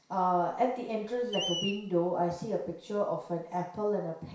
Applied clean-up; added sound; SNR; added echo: none; Screech; 12 dB; reverberation time 0.6 s.